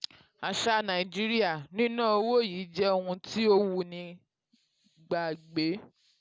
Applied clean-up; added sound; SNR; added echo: none; none; none; none.